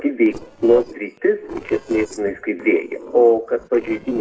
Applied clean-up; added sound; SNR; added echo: neural separator model SepFormer DNS4.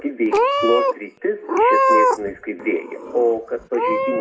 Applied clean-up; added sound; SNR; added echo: none; Meow / Purr; -3 dB; reverberation time 0.2 s.